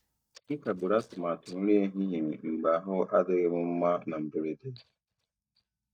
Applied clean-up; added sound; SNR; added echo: neural mask model DeepFilterNet 3.